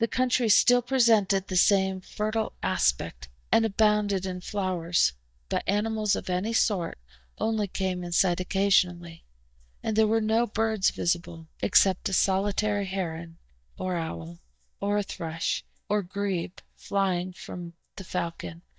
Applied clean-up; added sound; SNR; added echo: neural mask model DeepFilterNet 3.